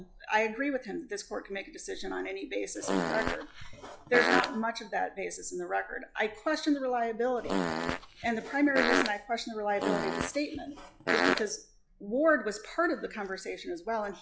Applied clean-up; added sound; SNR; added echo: classical method log-MMSE.